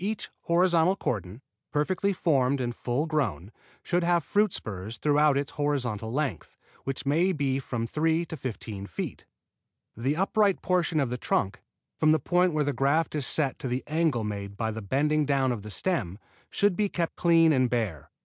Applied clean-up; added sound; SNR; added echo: none; none; none; none.